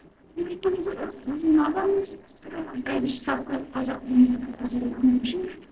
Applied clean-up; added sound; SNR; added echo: neural separator model SepFormer DNS4.